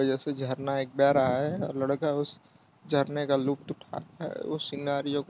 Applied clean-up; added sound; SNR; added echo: none; none; none; none.